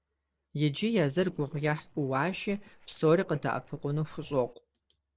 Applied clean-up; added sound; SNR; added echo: neural separator model SepFormer DNS4.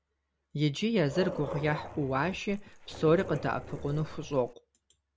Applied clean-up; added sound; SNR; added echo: none; Dog; 10 dB; none.